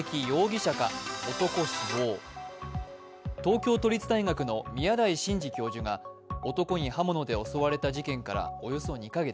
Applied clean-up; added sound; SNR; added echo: none; none; none; none.